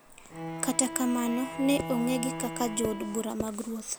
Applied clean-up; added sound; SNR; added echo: none; Bowed string instrument + Percussion; 8 dB; none.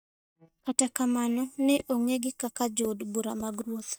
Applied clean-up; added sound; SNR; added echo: neural mask model DeepFilterNet 3.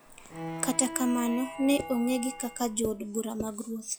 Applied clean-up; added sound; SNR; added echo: classical method log-MMSE.